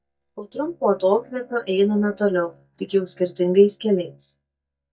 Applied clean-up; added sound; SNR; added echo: neural mask model DeepFilterNet 3.